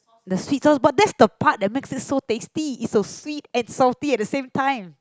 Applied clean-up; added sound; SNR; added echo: none; none; none; none.